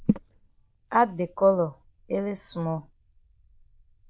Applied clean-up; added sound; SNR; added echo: neural diffusion model UNIVERSE++.